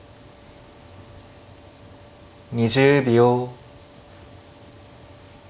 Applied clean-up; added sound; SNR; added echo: none; none; none; none.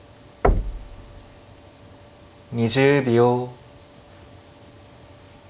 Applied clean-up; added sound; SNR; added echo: none; Knock; 3 dB; none.